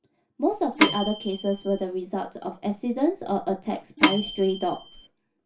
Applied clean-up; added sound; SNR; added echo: none; Microwave oven / Bell; -3 dB; reverberation time 0.2 s.